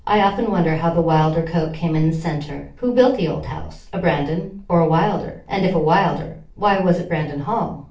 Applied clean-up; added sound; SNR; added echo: none; none; none; reverberation time 0.3 s.